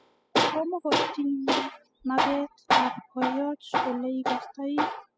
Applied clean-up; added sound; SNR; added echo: classical method spectral subtraction.